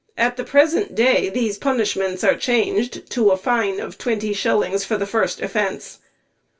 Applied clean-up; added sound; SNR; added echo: none; none; none; reverberation time 0.2 s.